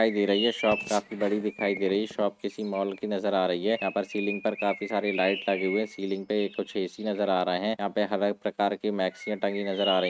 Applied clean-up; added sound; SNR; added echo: neural mask model RNNoise.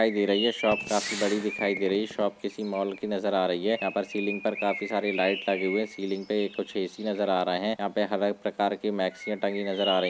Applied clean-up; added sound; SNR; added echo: none; Bird + Gunshot, gunfire; 11 dB; none.